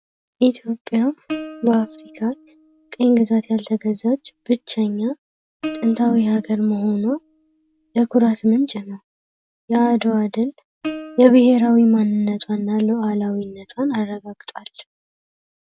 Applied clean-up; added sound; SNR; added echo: none; Plucked string instrument; 17 dB; none.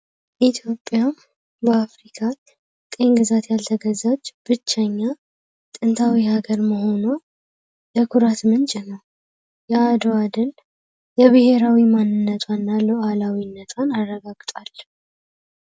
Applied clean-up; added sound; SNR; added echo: none; none; none; none.